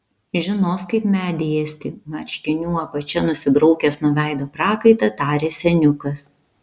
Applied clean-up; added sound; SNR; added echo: none; none; none; none.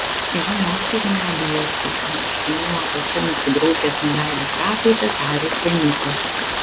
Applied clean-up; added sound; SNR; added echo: none; Rain; -2 dB; none.